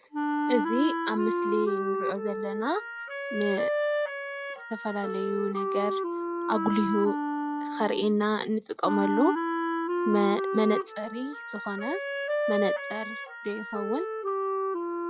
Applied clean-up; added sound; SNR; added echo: classical method log-MMSE.